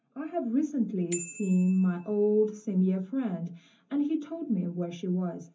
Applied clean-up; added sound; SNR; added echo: none; Bicycle bell; 17 dB; reverberation time 0.3 s.